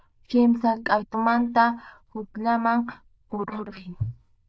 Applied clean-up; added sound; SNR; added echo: neural diffusion model UNIVERSE++.